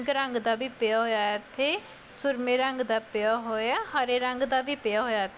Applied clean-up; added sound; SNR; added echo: none; none; none; none.